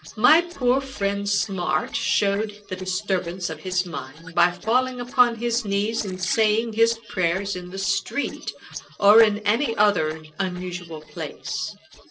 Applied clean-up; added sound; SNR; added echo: neural separator model SepFormer DNS4.